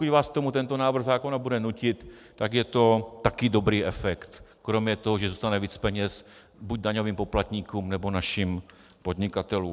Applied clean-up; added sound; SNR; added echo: none; none; none; none.